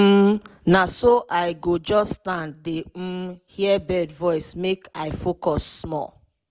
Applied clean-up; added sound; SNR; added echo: none; none; none; none.